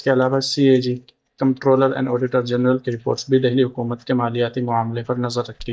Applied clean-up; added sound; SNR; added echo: neural mask model DeepFilterNet 3.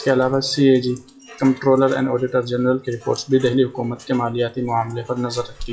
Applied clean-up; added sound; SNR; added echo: classical method WPE with log-MMSE.